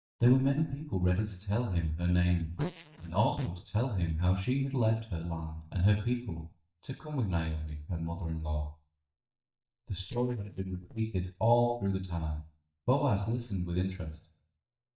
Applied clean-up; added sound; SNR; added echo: neural mask model DeepFilterNet 3.